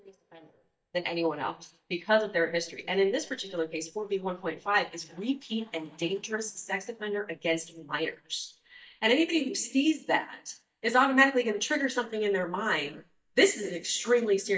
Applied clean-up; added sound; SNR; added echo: neural mask model DeepFilterNet 3.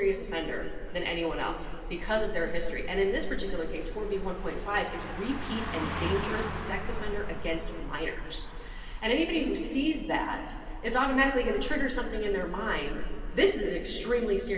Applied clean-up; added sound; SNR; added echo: none; Car passing by; 14 dB; reverberation time 2.5 s.